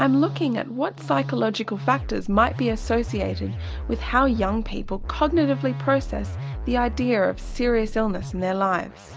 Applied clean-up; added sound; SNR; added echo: none; Musical instrument; 8 dB; none.